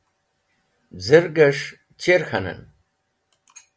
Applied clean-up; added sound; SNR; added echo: none; none; none; none.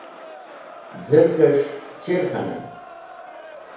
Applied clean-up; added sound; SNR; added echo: none; Crowd; 17 dB; reverberation time 2.0 s.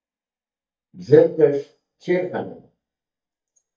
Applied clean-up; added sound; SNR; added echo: neural mask model DeepFilterNet 3.